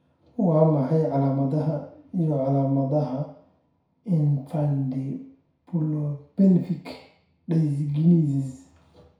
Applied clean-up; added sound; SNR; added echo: none; none; none; reverberation time 0.6 s.